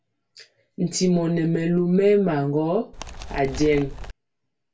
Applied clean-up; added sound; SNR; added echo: none; Animal; 10 dB; reverberation time 0.2 s.